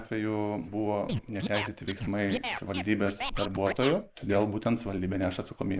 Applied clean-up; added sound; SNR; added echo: neural mask model Resemble Enhance denoiser.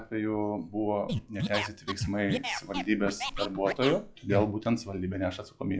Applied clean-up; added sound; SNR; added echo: classical method log-MMSE.